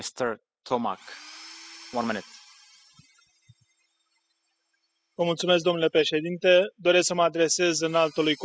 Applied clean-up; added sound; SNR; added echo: classical method spectral subtraction.